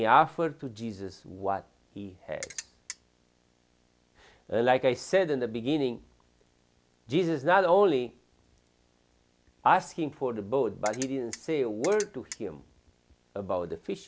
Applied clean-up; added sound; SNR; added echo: none; Ratchet, pawl; 12 dB; none.